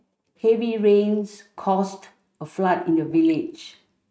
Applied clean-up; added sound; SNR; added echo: neural mask model RNNoise.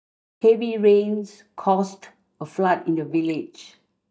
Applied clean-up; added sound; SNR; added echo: neural mask model DeepFilterNet 3.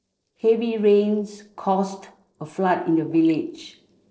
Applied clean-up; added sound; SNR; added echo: neural separator model SepFormer DNS4.